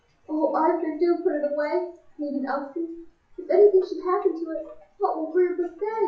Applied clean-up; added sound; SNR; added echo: classical method WPE with log-MMSE.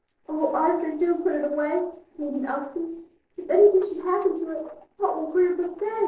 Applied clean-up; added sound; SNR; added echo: neural separator model SepFormer DNS4.